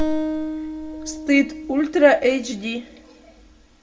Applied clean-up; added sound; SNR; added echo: none; Acoustic guitar; 8 dB; reverberation time 1.2 s.